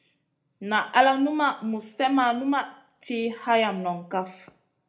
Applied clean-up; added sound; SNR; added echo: none; none; none; reverberation time 0.3 s.